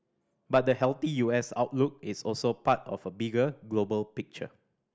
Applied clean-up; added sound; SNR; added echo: none; none; none; none.